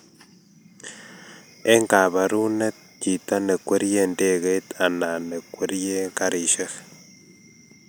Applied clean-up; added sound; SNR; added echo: none; none; none; none.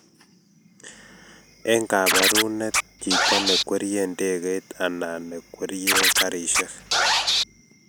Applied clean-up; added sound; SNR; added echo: none; Scratching (performance technique); -3 dB; none.